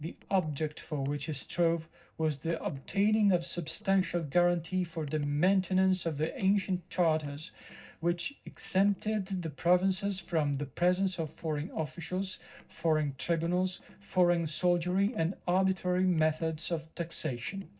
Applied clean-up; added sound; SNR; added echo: neural separator model SepFormer DNS4.